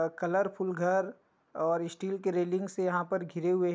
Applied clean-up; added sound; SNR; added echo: none; none; none; none.